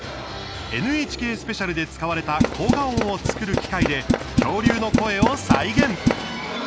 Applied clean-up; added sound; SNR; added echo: none; Tools; -3 dB; none.